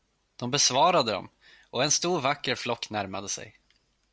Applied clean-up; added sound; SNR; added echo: none; none; none; none.